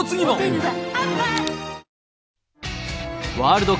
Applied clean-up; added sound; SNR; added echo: none; none; none; none.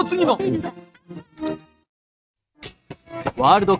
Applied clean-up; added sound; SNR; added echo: neural mask model RNNoise.